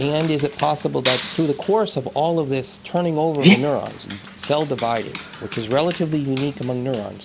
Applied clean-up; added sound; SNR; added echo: none; Clapping + Dog; 5 dB; none.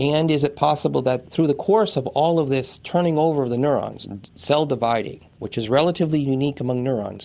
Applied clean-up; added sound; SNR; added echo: none; none; none; none.